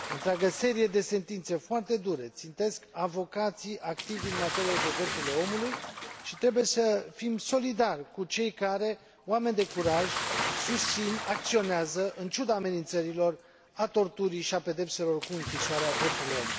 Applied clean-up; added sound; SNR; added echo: none; Bathtub (filling or washing) / Splash, splatter; 8 dB; none.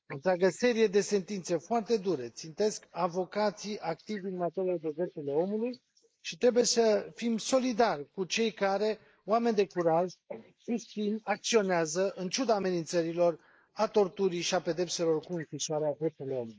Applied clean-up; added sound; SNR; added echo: neural mask model Resemble Enhance denoiser.